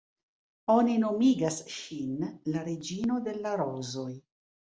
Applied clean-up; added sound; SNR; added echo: none; none; none; none.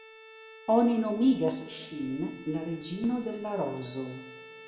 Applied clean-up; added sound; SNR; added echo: none; Bowed string instrument; 20 dB; reverberation time 1.3 s.